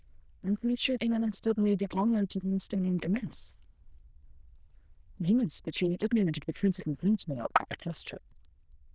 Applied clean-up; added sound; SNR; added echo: neural diffusion model UNIVERSE++.